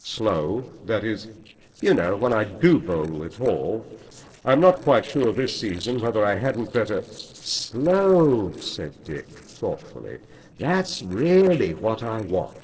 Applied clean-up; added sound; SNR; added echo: neural separator model SepFormer DNS4.